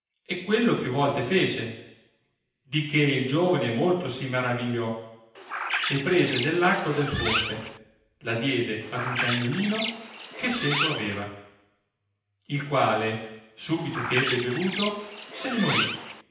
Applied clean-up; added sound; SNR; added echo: none; Bird; 4 dB; reverberation time 0.9 s.